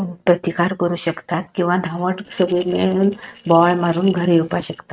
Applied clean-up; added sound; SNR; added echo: neural mask model RNNoise.